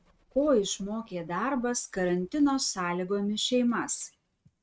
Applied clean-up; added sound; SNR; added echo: neural mask model RNNoise.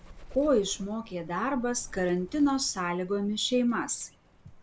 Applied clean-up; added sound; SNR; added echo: none; Bird; 19 dB; none.